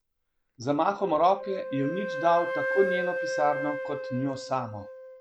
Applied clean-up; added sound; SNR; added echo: none; Wind instrument, woodwind instrument; 5 dB; none.